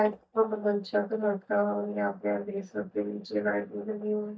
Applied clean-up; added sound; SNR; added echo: neural mask model DeepFilterNet 3.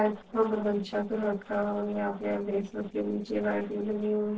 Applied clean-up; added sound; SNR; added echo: neural separator model SepFormer DNS4.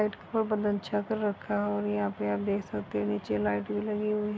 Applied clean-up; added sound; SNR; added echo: none; none; none; none.